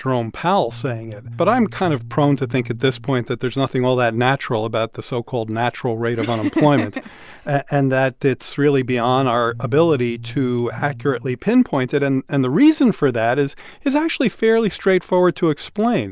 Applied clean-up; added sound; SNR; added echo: none; Bass guitar; 15 dB; none.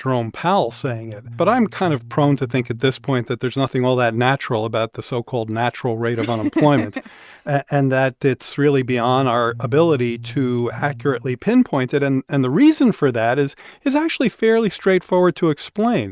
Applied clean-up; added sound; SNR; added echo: neural mask model RNNoise.